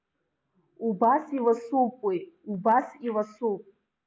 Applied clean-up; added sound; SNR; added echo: none; none; none; none.